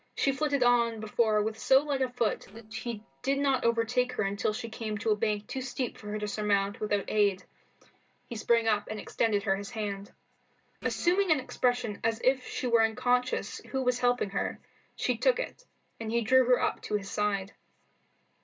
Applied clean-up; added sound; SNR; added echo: neural separator model SepFormer DNS4.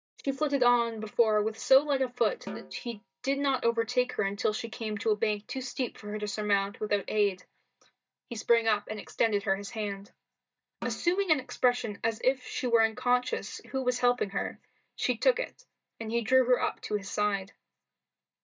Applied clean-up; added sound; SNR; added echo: neural mask model DeepFilterNet 3.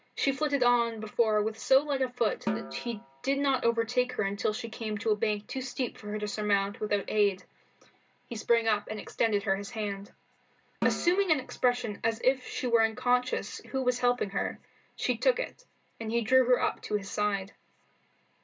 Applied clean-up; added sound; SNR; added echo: none; Snare drum; 11 dB; reverberation time 0.2 s.